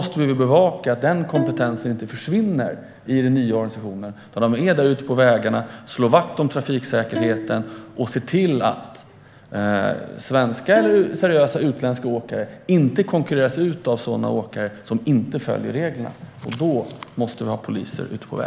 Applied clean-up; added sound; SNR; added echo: none; Bowed string instrument; 9 dB; none.